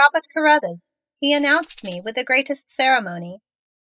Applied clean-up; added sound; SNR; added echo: classical method spectral subtraction.